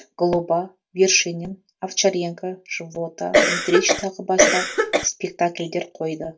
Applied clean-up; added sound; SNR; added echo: none; Cough; -5 dB; reverberation time 0.1 s.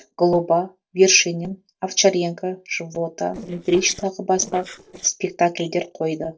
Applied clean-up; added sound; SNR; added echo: neural separator model SepFormer DNS4.